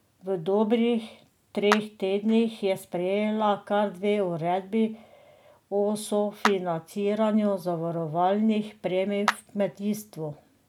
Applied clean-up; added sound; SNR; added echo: none; Clapping; 8 dB; none.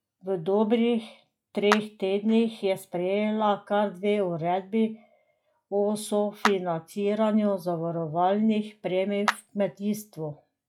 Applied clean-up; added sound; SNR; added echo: classical method log-MMSE.